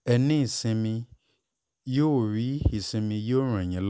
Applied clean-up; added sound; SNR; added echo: none; none; none; none.